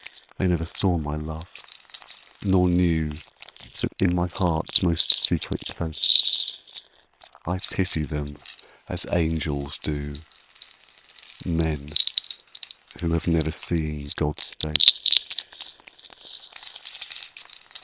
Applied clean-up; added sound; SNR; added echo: neural separator model SepFormer WHAM!.